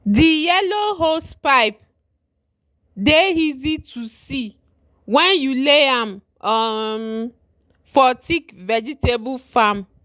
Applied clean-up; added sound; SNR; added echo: none; none; none; none.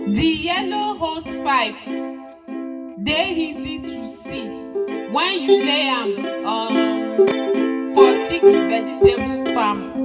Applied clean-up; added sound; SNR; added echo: none; Plucked string instrument; -4 dB; reverberation time 1.1 s.